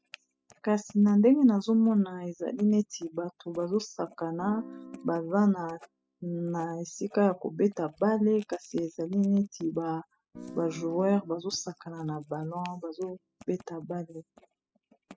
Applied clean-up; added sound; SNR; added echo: classical method spectral subtraction.